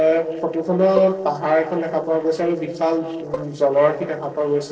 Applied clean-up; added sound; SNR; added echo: neural separator model SepFormer DNS4.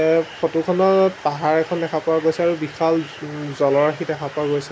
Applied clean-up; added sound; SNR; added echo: none; none; none; none.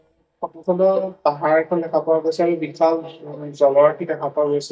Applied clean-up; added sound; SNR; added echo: neural mask model DeepFilterNet 3.